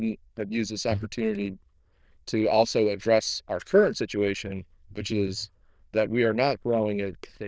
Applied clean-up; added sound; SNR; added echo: neural diffusion model UNIVERSE++.